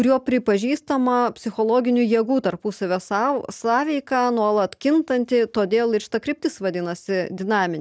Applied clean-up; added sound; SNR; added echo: none; none; none; none.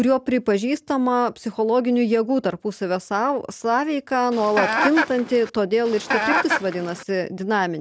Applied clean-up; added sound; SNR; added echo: none; Chicken, rooster; 3 dB; none.